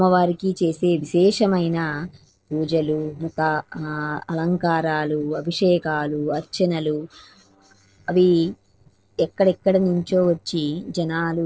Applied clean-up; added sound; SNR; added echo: neural separator model SepFormer DNS4.